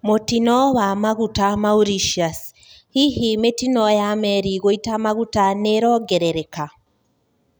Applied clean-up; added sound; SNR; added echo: none; none; none; none.